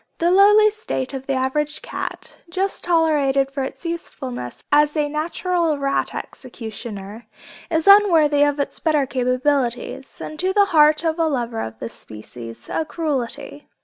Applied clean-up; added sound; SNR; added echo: none; none; none; none.